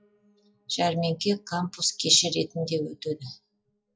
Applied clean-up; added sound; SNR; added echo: classical method log-MMSE.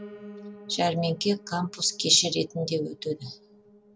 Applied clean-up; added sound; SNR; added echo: none; Piano; 19 dB; none.